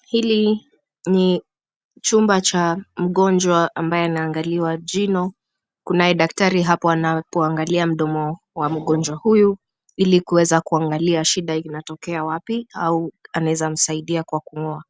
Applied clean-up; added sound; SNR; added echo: none; none; none; none.